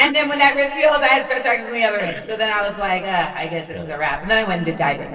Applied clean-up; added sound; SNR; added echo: neural separator model SepFormer DNS4.